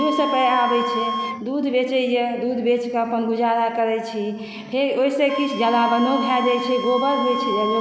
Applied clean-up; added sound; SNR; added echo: none; Wind instrument, woodwind instrument; 8 dB; none.